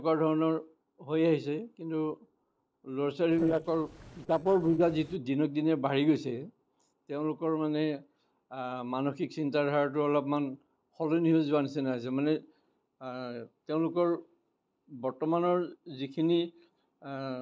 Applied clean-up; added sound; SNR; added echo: neural separator model SepFormer DNS4.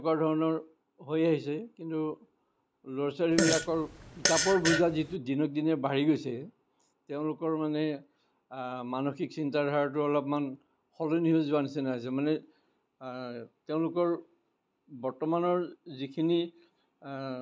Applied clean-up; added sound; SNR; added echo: none; Fart; 0 dB; none.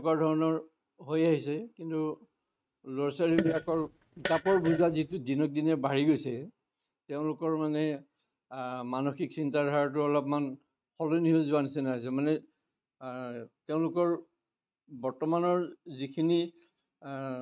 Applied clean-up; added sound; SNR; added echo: neural mask model RNNoise.